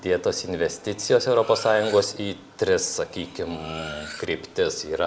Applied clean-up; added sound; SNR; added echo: none; Cutlery, silverware; 18 dB; none.